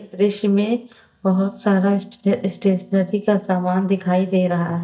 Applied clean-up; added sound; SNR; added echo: neural mask model DeepFilterNet 3.